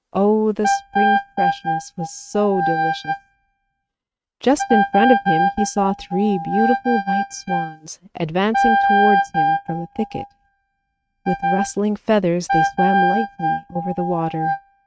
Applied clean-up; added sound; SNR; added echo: neural mask model RNNoise.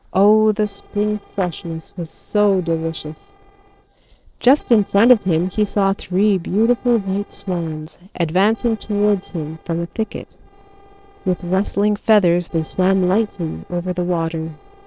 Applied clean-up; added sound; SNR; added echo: neural separator model SepFormer DNS4.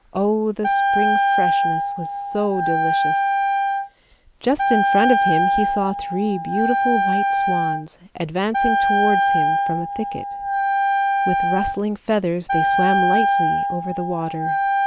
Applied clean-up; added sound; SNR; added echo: none; Wind instrument, woodwind instrument; -4 dB; none.